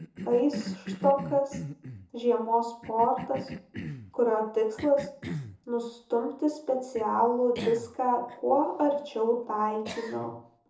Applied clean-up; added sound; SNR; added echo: none; Cough; 13 dB; reverberation time 0.5 s.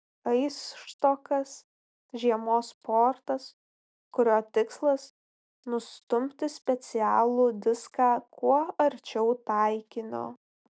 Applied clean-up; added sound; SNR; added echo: none; none; none; none.